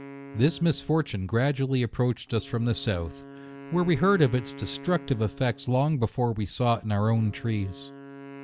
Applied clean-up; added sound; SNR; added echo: none; Wind instrument, woodwind instrument; 18 dB; none.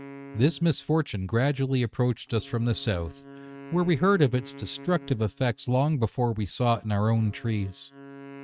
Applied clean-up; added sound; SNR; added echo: neural mask model RNNoise.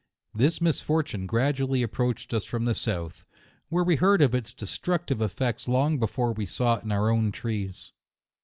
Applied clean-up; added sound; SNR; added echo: none; none; none; none.